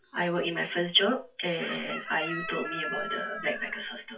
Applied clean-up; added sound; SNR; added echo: classical method WPE with log-MMSE.